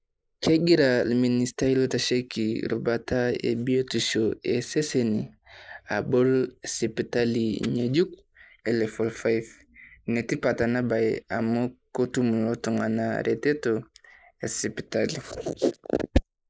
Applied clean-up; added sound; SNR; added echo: neural mask model Resemble Enhance denoiser.